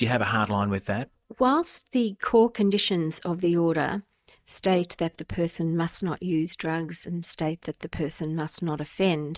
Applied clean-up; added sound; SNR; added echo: neural mask model DeepFilterNet 3.